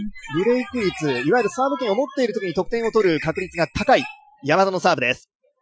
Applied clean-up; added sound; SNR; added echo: classical method Wiener filter.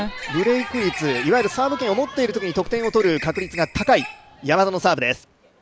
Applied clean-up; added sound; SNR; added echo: none; Bird; 13 dB; none.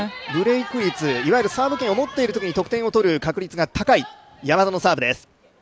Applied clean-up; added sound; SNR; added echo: none; none; none; none.